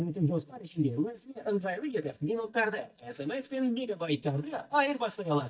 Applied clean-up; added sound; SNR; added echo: neural mask model DeepFilterNet 3.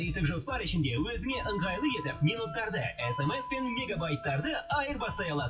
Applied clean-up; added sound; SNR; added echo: classical method WPE with log-MMSE.